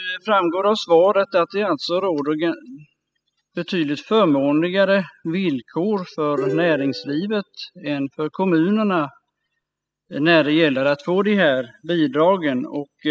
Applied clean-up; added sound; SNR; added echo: classical method spectral subtraction.